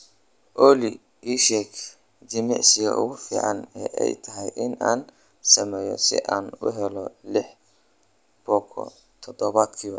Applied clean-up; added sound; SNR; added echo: none; none; none; none.